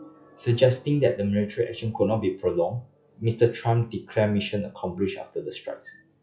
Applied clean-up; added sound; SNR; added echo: classical method log-MMSE.